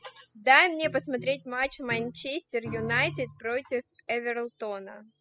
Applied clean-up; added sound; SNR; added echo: classical method spectral subtraction.